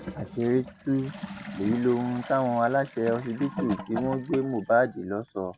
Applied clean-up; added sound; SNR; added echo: none; Toilet flush / Gurgling; 12 dB; none.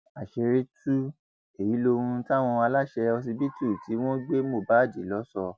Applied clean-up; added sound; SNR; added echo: none; none; none; none.